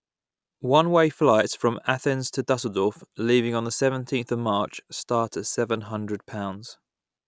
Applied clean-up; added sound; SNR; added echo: none; none; none; none.